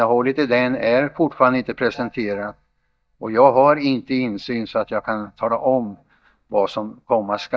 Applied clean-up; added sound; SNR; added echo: neural mask model DeepFilterNet 3.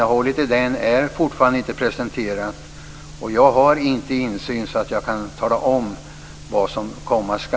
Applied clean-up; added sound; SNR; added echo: none; none; none; none.